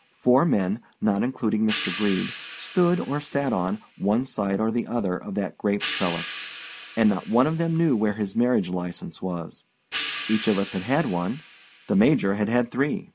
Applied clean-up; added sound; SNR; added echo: none; Hi-hat; 11 dB; none.